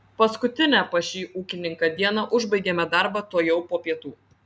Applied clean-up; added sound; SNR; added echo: none; none; none; none.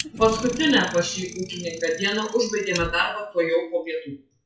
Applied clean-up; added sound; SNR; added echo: classical method WPE with log-MMSE.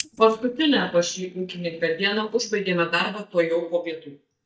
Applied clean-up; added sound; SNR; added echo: neural mask model DeepFilterNet 3.